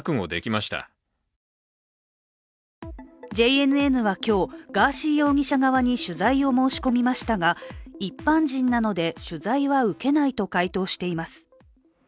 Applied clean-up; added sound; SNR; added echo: none; none; none; none.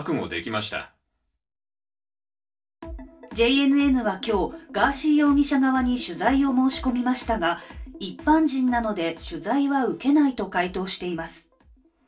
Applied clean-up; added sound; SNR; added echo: none; none; none; reverberation time 0.2 s.